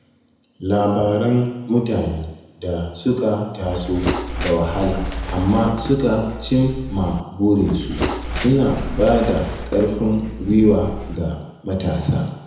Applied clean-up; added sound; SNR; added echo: none; Bird; 7 dB; reverberation time 1.0 s.